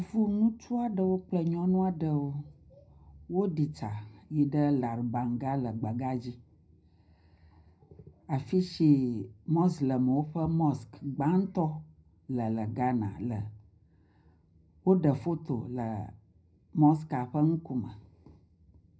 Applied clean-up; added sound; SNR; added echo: none; none; none; reverberation time 0.4 s.